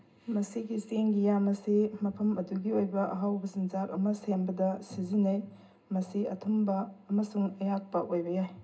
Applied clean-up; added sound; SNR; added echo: none; none; none; reverberation time 0.2 s.